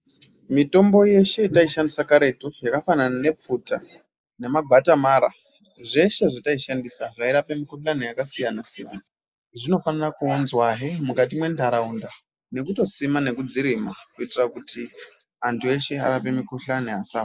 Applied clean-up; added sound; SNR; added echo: neural mask model Resemble Enhance denoiser.